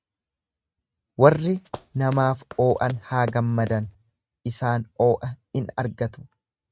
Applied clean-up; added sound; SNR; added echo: neural mask model RNNoise.